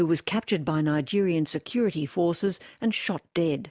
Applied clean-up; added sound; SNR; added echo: none; none; none; none.